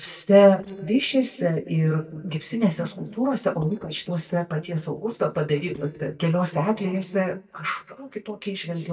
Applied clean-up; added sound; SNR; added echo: neural mask model DeepFilterNet 3.